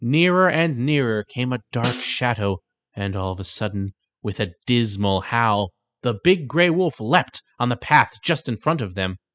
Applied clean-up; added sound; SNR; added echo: classical method spectral subtraction.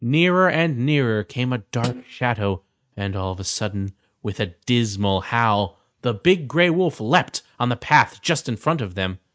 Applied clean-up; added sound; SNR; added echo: neural mask model RNNoise.